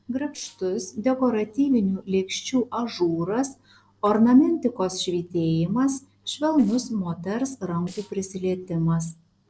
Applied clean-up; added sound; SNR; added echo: neural separator model SepFormer DNS4.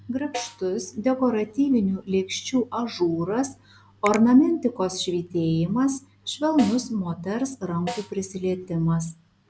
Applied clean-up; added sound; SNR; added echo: none; Finger snapping + Snare drum; 15 dB; none.